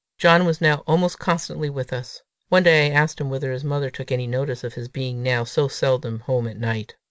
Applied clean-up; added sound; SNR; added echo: none; none; none; none.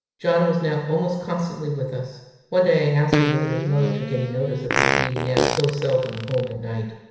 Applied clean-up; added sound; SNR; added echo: none; Fart; 2 dB; reverberation time 1.0 s.